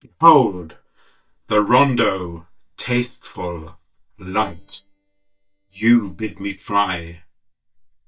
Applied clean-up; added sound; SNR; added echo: neural mask model DeepFilterNet 3.